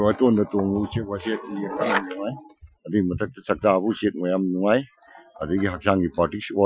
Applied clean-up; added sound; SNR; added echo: classical method Wiener filter.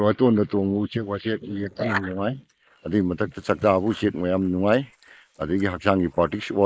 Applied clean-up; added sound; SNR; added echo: neural mask model Resemble Enhance denoiser.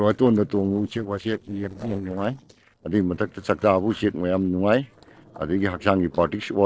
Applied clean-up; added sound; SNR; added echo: neural separator model SepFormer DNS4.